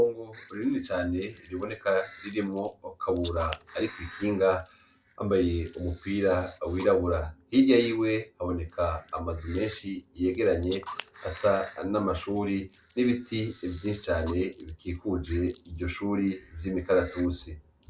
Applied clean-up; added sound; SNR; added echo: none; Wind chime + Camera; 13 dB; none.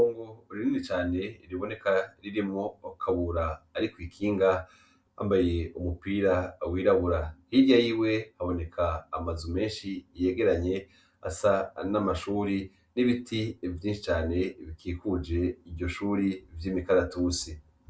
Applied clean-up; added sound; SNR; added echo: none; none; none; none.